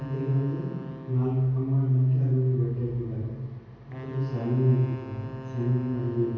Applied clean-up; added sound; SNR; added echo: none; Wind instrument, woodwind instrument; 17 dB; reverberation time 1.3 s.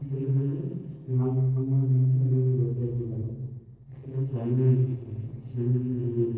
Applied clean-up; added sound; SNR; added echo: neural separator model SepFormer DNS4.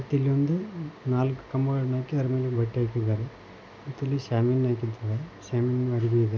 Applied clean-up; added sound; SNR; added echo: none; none; none; none.